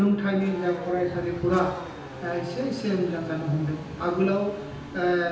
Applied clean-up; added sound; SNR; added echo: none; Race car, auto racing / Accelerating, revving, vroom; 14 dB; reverberation time 0.9 s.